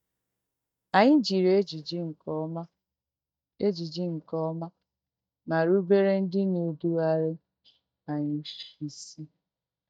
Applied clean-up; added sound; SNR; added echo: neural mask model DeepFilterNet 3.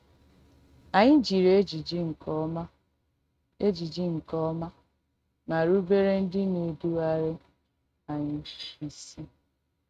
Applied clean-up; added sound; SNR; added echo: neural mask model RNNoise.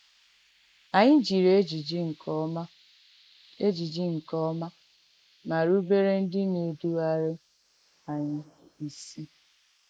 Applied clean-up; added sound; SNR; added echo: neural mask model Resemble Enhance denoiser.